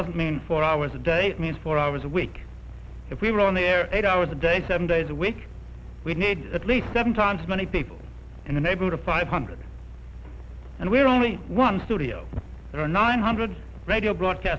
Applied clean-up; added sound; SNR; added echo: none; none; none; none.